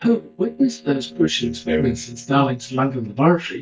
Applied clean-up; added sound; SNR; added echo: neural mask model DeepFilterNet 3.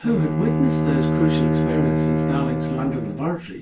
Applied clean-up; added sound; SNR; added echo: none; Bowed string instrument; -4 dB; reverberation time 0.2 s.